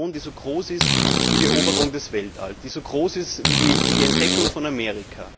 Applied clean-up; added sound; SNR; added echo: none; Fart; -4 dB; none.